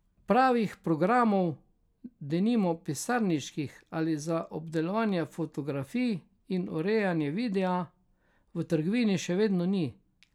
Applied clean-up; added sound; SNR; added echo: none; none; none; none.